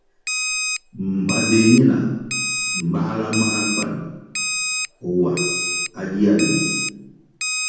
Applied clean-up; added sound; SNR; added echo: none; Alarm; 4 dB; reverberation time 1.1 s.